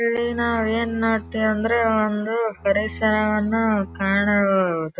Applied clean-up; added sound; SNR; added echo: none; Bowed string instrument; 17 dB; none.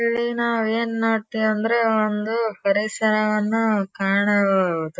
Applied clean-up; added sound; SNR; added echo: neural mask model Resemble Enhance denoiser.